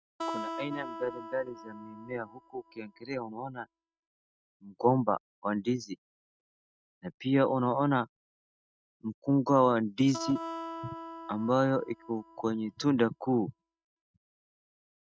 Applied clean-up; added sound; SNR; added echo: neural mask model RNNoise.